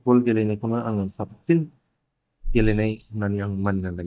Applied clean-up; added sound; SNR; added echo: neural mask model DeepFilterNet 3.